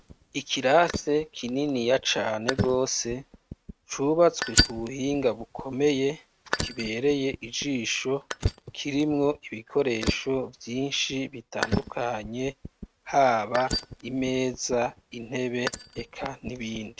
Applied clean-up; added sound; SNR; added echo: neural mask model RNNoise.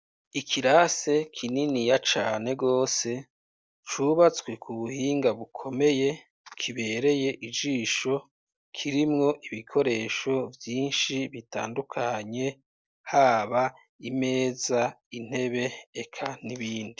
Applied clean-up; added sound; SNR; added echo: none; none; none; none.